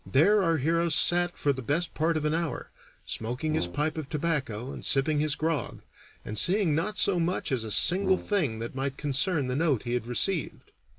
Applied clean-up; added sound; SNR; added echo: none; Brass instrument; 13 dB; none.